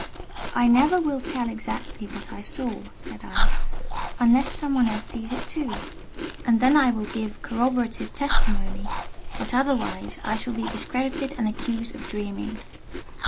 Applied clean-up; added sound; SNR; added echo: none; Chewing, mastication; 0 dB; none.